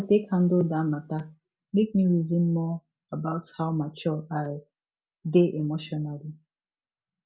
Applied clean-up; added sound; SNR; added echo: none; none; none; none.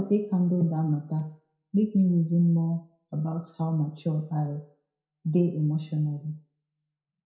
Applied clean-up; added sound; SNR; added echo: none; none; none; reverberation time 0.4 s.